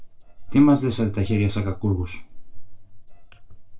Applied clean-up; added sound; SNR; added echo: neural separator model SepFormer DNS4.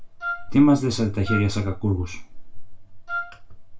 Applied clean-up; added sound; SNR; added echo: none; Wind instrument, woodwind instrument; 10 dB; reverberation time 0.2 s.